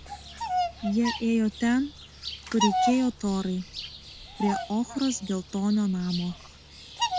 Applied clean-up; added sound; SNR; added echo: none; Bird vocalization, bird call, bird song; 5 dB; none.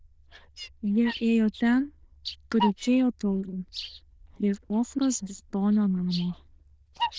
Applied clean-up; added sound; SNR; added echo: neural diffusion model UNIVERSE++.